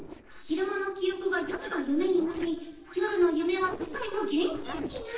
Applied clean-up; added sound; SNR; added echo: neural separator model SepFormer DNS4.